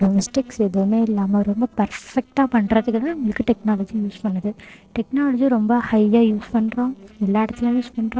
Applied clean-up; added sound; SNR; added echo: neural separator model SepFormer DNS4.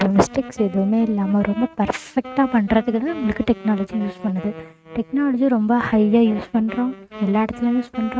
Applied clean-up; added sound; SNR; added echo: neural mask model RNNoise.